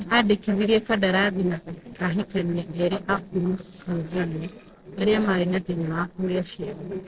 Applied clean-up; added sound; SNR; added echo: neural separator model SepFormer DNS4.